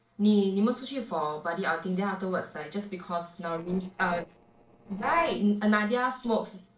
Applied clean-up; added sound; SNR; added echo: neural separator model SepFormer DNS4.